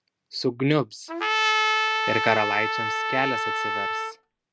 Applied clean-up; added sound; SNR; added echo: none; Trumpet; -3 dB; none.